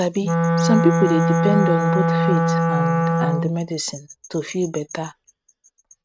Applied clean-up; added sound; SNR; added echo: neural mask model RNNoise.